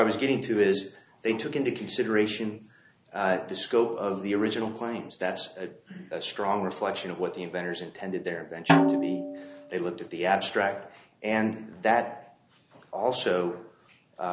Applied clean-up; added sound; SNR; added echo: none; Snare drum; -1 dB; none.